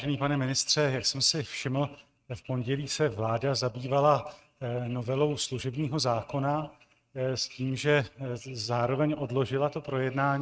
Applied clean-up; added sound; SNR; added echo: neural mask model RNNoise.